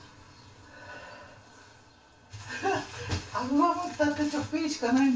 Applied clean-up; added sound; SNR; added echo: none; none; none; reverberation time 0.2 s.